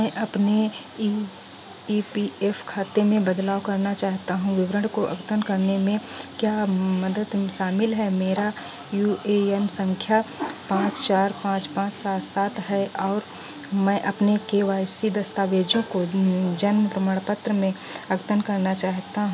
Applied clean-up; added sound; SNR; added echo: none; none; none; none.